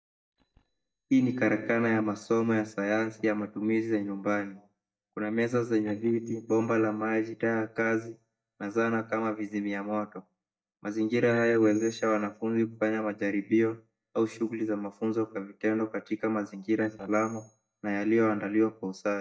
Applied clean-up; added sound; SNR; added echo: neural mask model DeepFilterNet 3.